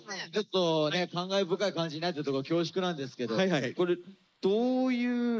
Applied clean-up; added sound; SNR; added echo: neural mask model Resemble Enhance denoiser.